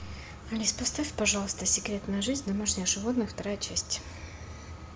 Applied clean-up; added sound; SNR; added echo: none; none; none; none.